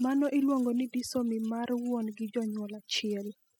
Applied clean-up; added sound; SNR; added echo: classical method spectral subtraction.